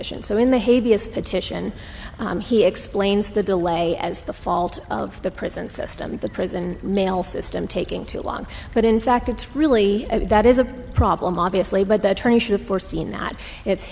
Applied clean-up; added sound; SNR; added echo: none; Stream / Trickle, dribble / Traffic noise, roadway noise; 16 dB; none.